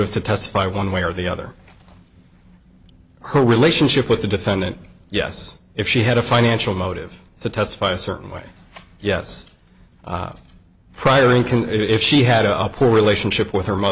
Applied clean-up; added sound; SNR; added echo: none; none; none; none.